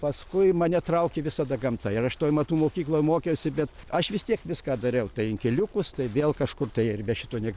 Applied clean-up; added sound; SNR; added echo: none; none; none; none.